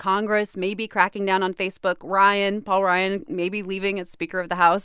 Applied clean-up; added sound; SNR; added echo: none; none; none; none.